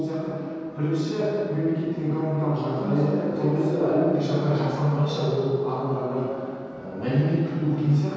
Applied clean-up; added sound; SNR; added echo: none; none; none; reverberation time 2.1 s.